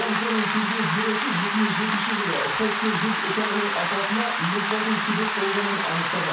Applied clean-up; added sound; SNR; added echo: none; Rain; -2 dB; reverberation time 0.7 s.